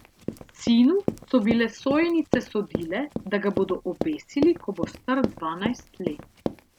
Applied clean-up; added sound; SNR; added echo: none; Run; 8 dB; none.